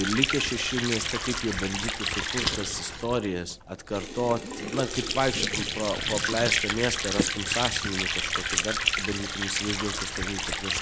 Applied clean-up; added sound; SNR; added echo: none; Sink (filling or washing) / Water; -1 dB; none.